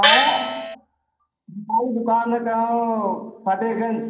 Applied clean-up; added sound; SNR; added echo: none; Gong; -5 dB; reverberation time 0.3 s.